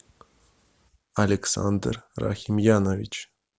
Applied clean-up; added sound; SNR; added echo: none; none; none; none.